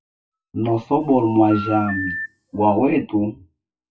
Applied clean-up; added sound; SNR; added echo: classical method WPE with log-MMSE.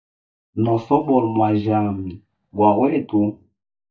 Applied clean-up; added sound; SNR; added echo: neural mask model DeepFilterNet 3.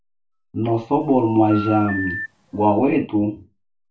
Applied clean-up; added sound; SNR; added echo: none; Telephone; 10 dB; reverberation time 0.2 s.